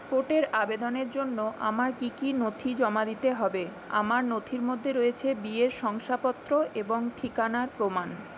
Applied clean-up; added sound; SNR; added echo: none; none; none; none.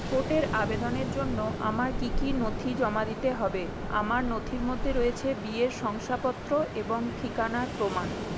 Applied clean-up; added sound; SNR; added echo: none; Ocean; 3 dB; none.